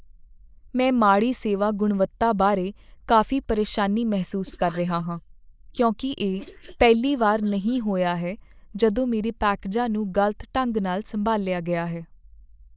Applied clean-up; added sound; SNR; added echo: neural mask model Resemble Enhance denoiser.